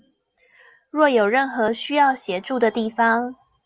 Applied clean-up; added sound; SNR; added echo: none; none; none; none.